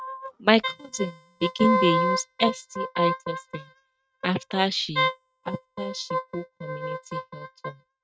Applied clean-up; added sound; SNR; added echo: neural mask model RNNoise.